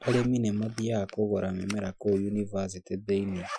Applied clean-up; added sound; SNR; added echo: classical method Wiener filter.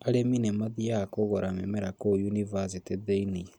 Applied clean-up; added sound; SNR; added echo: none; none; none; none.